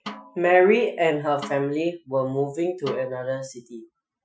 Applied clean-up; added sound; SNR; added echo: classical method Wiener filter.